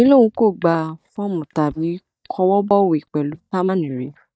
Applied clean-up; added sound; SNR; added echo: neural mask model DeepFilterNet 3.